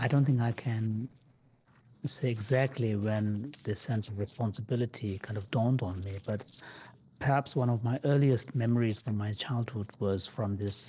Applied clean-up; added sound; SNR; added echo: neural separator model SepFormer DNS4.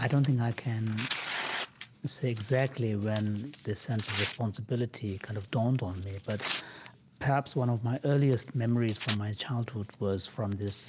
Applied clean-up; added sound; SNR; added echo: none; Tearing; 12 dB; none.